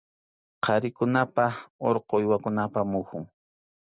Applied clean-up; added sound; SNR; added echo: none; none; none; none.